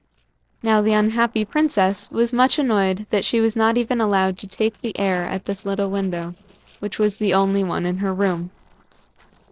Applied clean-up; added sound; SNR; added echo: neural separator model SepFormer DNS4.